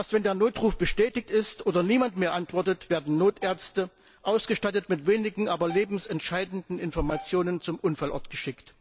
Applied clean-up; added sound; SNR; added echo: none; Bowed string instrument; 20 dB; none.